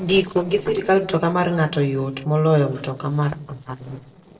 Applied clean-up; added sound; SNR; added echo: neural separator model SepFormer DNS4.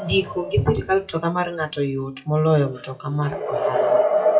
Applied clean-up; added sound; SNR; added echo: classical method WPE with log-MMSE.